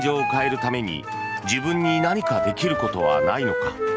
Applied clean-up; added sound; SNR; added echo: none; Wind instrument, woodwind instrument; 0 dB; none.